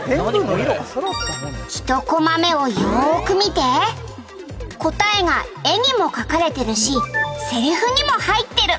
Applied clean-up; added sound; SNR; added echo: none; none; none; none.